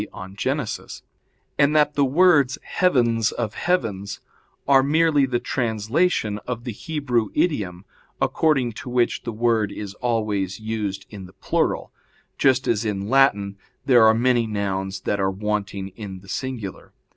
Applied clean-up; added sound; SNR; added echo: none; none; none; none.